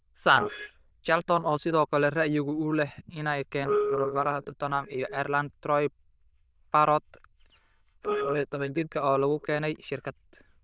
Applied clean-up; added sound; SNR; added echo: neural diffusion model UNIVERSE++.